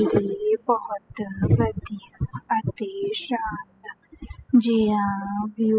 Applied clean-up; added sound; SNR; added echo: classical method spectral subtraction.